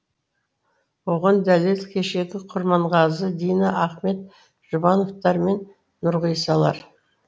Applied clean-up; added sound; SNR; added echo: none; none; none; none.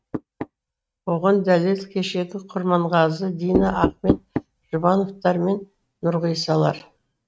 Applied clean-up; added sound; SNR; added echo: neural mask model RNNoise.